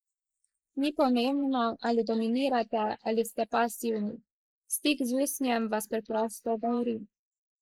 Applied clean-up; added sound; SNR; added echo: neural mask model Resemble Enhance denoiser.